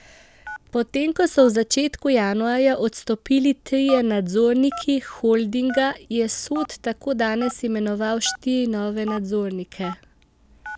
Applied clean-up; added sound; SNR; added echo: none; Telephone; 18 dB; none.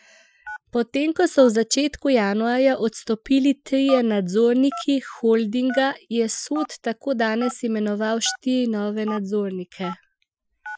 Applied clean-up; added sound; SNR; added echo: classical method Wiener filter.